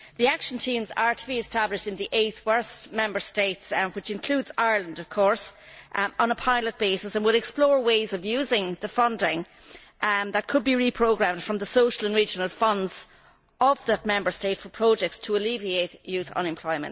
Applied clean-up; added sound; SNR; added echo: none; none; none; none.